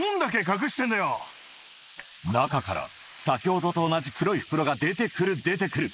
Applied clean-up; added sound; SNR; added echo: neural mask model Resemble Enhance denoiser.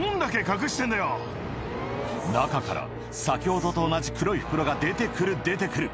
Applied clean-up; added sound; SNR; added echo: none; none; none; none.